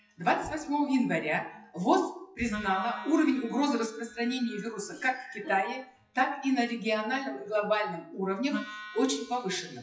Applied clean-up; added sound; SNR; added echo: classical method WPE with log-MMSE.